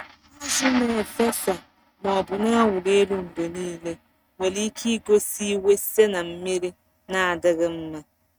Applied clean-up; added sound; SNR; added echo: neural mask model RNNoise.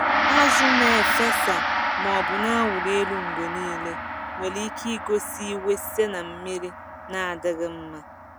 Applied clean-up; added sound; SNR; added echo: none; Gong; -2 dB; none.